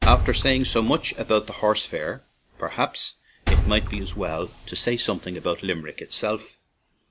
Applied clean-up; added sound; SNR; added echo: none; Liquid; 3 dB; none.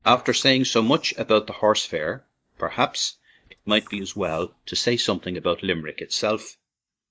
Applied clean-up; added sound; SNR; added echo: neural mask model DeepFilterNet 3.